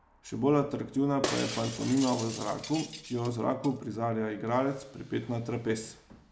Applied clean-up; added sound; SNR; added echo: none; Shatter; 9 dB; none.